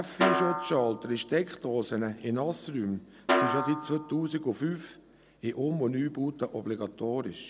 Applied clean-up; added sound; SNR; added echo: none; Snare drum; 1 dB; none.